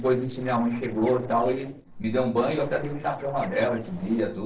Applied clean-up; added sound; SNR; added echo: neural separator model SepFormer DNS4.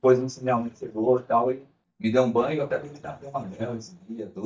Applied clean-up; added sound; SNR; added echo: neural mask model DeepFilterNet 3.